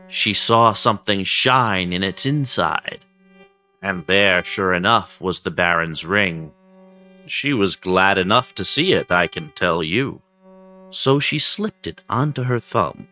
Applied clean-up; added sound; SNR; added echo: neural mask model RNNoise.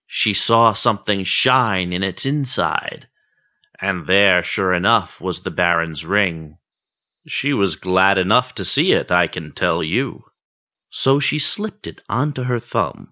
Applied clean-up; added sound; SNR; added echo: none; none; none; none.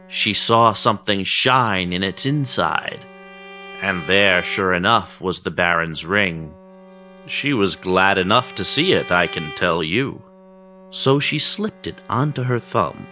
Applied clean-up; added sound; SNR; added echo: none; Bowed string instrument + Bowed string instrument; 19 dB; none.